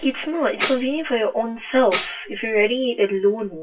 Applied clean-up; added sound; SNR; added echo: classical method WPE with log-MMSE.